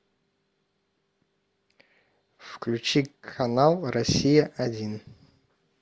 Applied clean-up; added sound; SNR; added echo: none; none; none; none.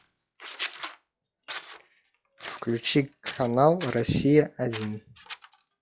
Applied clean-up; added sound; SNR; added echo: classical method log-MMSE.